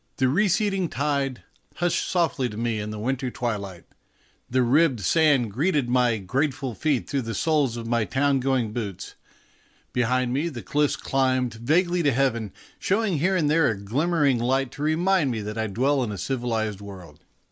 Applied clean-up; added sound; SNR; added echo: none; none; none; none.